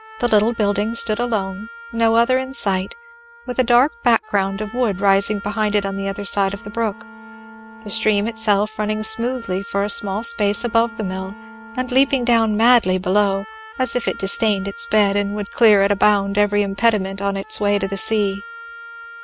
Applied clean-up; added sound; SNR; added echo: none; Bowed string instrument + Wind instrument, woodwind instrument; 18 dB; none.